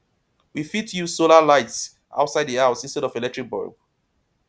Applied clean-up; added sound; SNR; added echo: none; none; none; none.